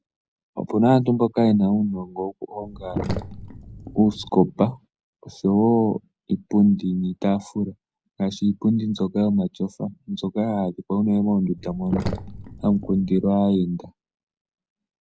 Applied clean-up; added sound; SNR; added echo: none; Sink (filling or washing); 9 dB; none.